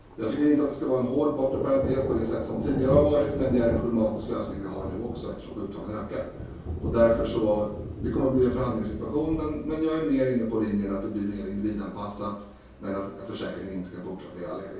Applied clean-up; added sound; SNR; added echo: none; Thunder; 9 dB; reverberation time 0.6 s.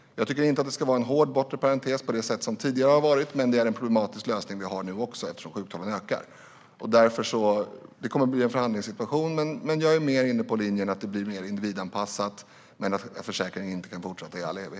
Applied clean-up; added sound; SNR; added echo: none; none; none; none.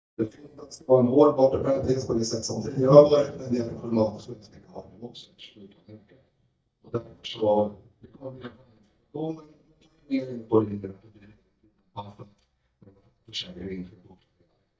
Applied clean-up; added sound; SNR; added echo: neural mask model DeepFilterNet 3.